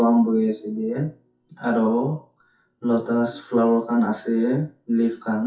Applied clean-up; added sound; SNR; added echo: classical method WPE with log-MMSE.